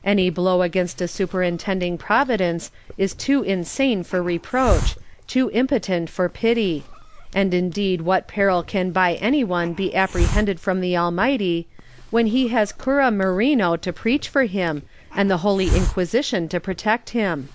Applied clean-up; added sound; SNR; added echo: none; Hiss; 10 dB; none.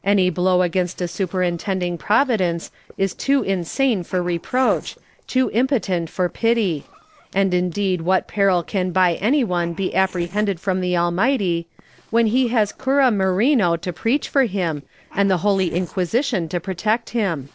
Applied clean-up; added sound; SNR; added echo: neural separator model SepFormer DNS4.